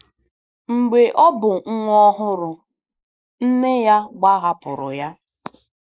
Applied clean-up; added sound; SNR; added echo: neural mask model Resemble Enhance denoiser.